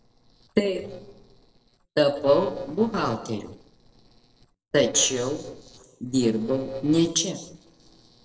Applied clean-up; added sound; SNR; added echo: neural separator model SepFormer DNS4.